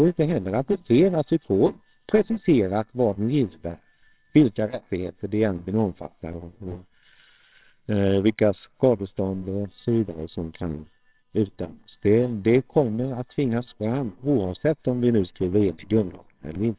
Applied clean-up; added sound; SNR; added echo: neural separator model SepFormer WHAMR!.